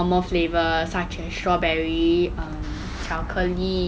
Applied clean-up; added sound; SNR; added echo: none; none; none; none.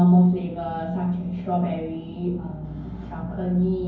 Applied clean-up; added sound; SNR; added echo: none; none; none; reverberation time 0.9 s.